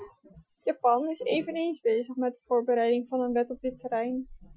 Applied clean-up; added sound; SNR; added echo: classical method Wiener filter.